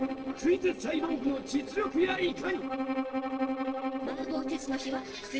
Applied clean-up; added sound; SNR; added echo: neural separator model SepFormer DNS4.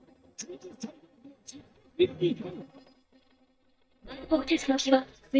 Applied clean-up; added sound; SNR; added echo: neural mask model DeepFilterNet 3.